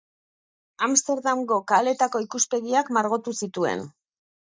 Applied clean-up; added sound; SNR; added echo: neural mask model DeepFilterNet 3.